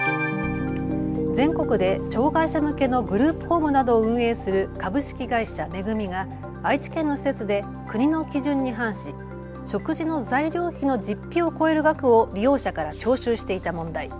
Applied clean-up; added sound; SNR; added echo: none; Piano; 10 dB; none.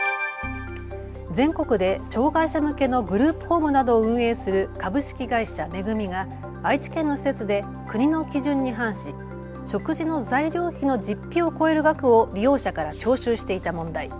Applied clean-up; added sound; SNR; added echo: none; none; none; none.